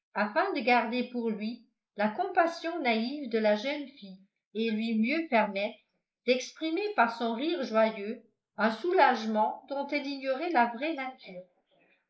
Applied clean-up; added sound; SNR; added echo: neural mask model Resemble Enhance denoiser.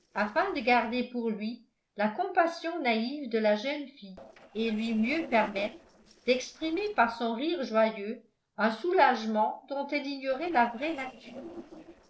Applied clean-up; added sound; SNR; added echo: neural separator model SepFormer DNS4.